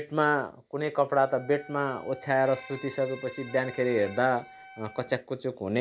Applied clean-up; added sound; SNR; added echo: none; Keyboard (musical) + Wind instrument, woodwind instrument; 19 dB; none.